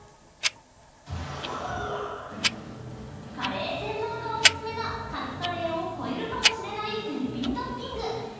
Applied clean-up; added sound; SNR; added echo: none; Tick-tock; 1 dB; reverberation time 1.2 s.